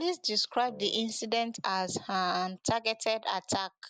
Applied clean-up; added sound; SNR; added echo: none; Wind instrument, woodwind instrument; 18 dB; none.